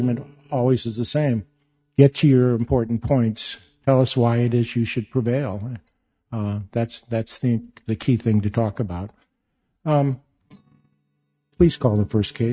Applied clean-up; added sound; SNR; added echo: neural mask model RNNoise.